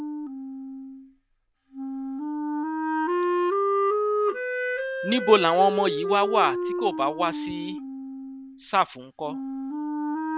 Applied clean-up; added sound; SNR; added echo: none; Wind instrument, woodwind instrument; 0 dB; none.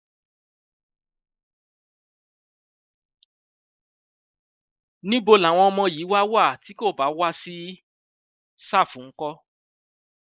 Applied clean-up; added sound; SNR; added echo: neural mask model Resemble Enhance denoiser.